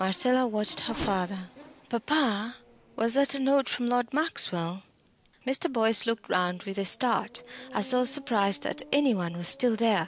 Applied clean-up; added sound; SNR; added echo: none; Race car, auto racing / Accelerating, revving, vroom; 20 dB; none.